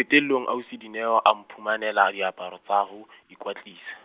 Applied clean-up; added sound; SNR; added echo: none; none; none; none.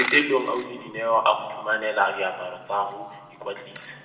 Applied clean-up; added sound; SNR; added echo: none; Coin (dropping); 13 dB; reverberation time 1.3 s.